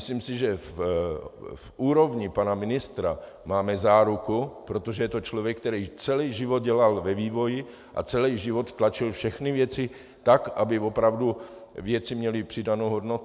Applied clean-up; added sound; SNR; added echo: none; none; none; none.